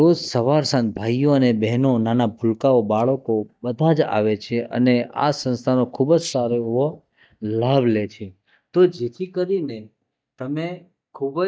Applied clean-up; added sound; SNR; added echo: neural mask model DeepFilterNet 3.